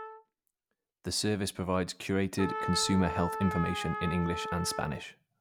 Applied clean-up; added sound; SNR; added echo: none; Trumpet; 7 dB; none.